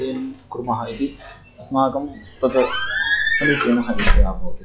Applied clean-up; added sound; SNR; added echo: classical method log-MMSE.